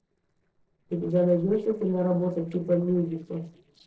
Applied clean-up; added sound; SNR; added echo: neural separator model SepFormer DNS4.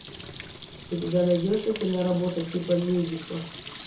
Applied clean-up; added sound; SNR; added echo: none; Sink (filling or washing) / Water tap, faucet; 12 dB; reverberation time 0.6 s.